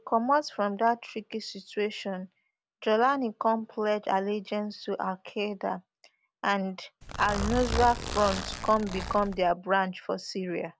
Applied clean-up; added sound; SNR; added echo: none; Zipper (clothing); 5 dB; none.